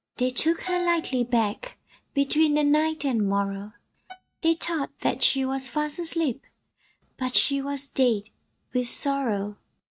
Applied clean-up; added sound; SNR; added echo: neural mask model RNNoise.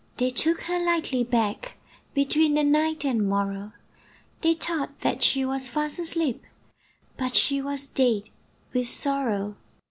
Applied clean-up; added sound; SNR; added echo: none; none; none; none.